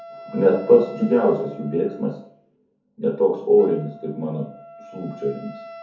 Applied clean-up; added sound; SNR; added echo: none; Wind instrument, woodwind instrument; 20 dB; reverberation time 0.5 s.